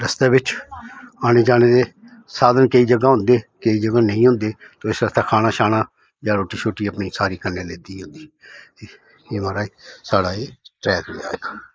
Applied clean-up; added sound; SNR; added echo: neural mask model Resemble Enhance denoiser.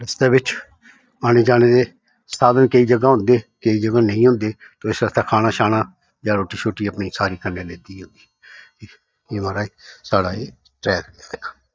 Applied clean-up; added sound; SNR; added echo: neural mask model DeepFilterNet 3.